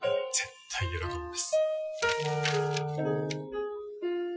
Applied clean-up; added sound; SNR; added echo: classical method Wiener filter.